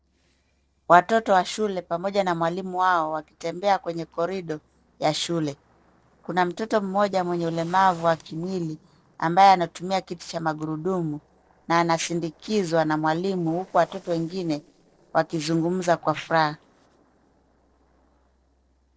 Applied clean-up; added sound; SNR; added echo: neural separator model SepFormer DNS4.